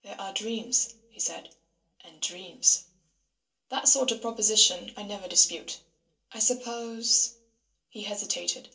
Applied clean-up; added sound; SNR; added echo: none; none; none; reverberation time 0.2 s.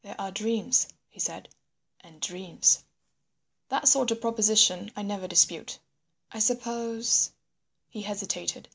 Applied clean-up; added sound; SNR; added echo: none; none; none; none.